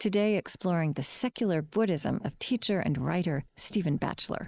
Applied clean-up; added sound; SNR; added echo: neural mask model Resemble Enhance denoiser.